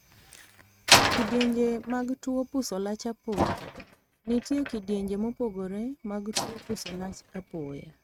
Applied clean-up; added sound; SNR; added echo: neural mask model RNNoise.